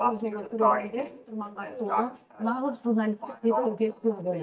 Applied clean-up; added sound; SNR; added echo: neural mask model DeepFilterNet 3.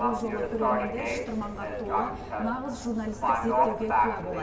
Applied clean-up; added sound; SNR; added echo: none; Livestock, farm animals, working animals; -3 dB; reverberation time 2.6 s.